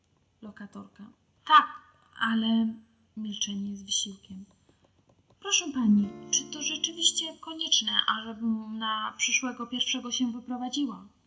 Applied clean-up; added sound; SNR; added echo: none; Acoustic guitar / Strum; 17 dB; reverberation time 0.3 s.